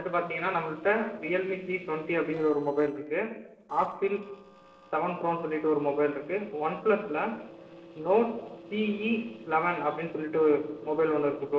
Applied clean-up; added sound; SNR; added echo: neural separator model SepFormer DNS4.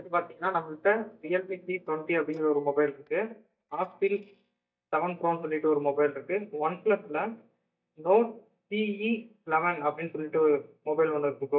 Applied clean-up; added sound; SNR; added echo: neural mask model DeepFilterNet 3.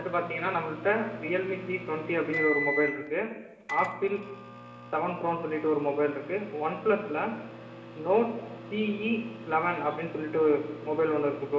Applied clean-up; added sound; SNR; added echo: none; Microwave oven; 11 dB; reverberation time 1.2 s.